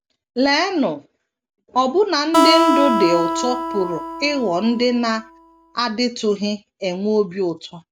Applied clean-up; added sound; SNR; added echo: none; Acoustic guitar; 1 dB; none.